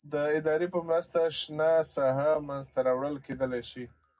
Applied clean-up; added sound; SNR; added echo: none; Wind chime; 17 dB; reverberation time 0.3 s.